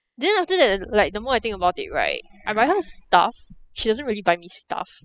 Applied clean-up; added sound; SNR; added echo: classical method spectral subtraction.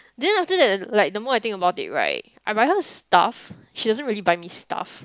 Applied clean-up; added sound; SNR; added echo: none; none; none; none.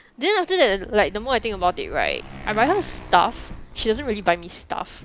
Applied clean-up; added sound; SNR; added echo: none; Motorcycle; 15 dB; none.